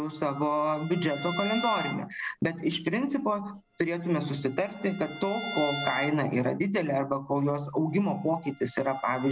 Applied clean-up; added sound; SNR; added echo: none; Bowed string instrument; 13 dB; none.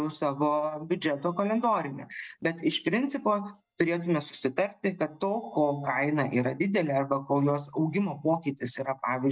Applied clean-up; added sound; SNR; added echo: neural mask model DeepFilterNet 3.